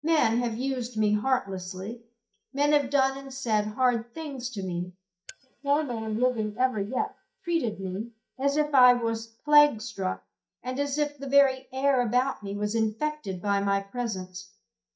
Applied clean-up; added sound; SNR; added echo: neural mask model DeepFilterNet 3.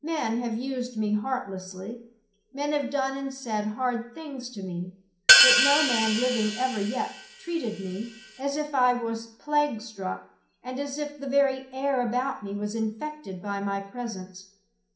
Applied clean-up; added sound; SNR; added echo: none; Hi-hat; -5 dB; reverberation time 0.5 s.